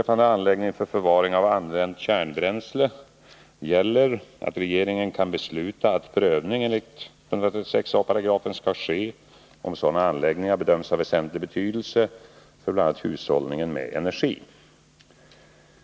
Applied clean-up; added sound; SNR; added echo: none; none; none; none.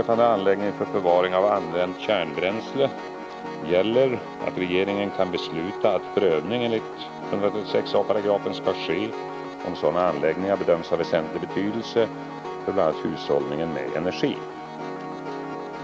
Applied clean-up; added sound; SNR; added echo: none; Piano; 9 dB; none.